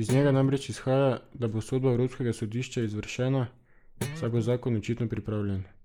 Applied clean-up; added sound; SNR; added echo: neural mask model Resemble Enhance denoiser.